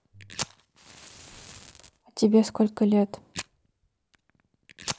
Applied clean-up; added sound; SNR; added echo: none; Fire; 14 dB; none.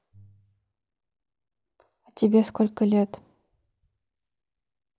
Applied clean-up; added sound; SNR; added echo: none; none; none; none.